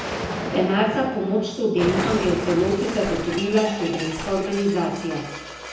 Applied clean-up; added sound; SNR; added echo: none; Explosion; 7 dB; reverberation time 0.9 s.